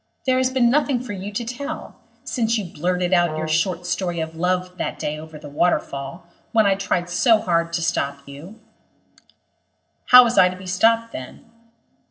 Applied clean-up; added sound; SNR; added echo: neural separator model SepFormer DNS4.